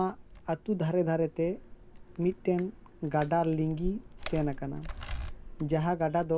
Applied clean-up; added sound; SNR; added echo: none; Camera; 11 dB; none.